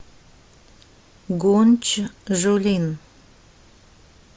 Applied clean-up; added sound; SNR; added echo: none; none; none; none.